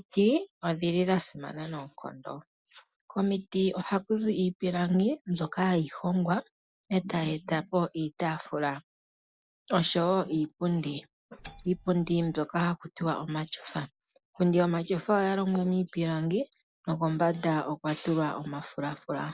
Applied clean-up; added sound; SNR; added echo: neural mask model DeepFilterNet 3.